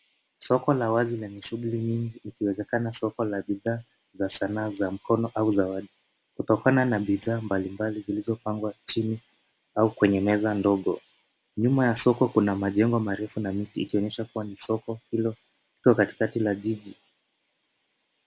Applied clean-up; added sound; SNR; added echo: none; none; none; none.